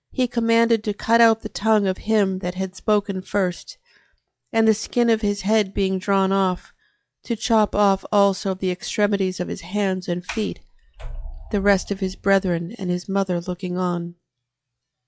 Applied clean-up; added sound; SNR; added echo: classical method log-MMSE.